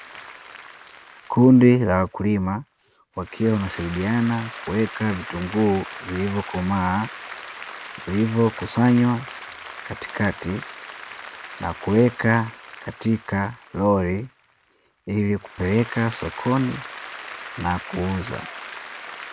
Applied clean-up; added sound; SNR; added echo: none; Applause; 15 dB; none.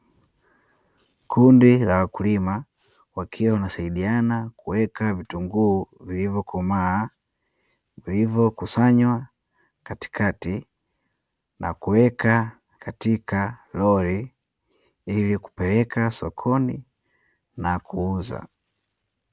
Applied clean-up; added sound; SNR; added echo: none; none; none; none.